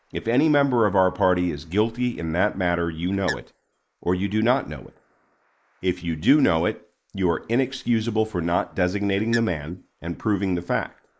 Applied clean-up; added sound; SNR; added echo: neural mask model Resemble Enhance denoiser.